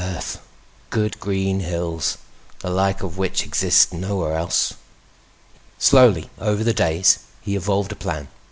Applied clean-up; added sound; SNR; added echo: none; none; none; none.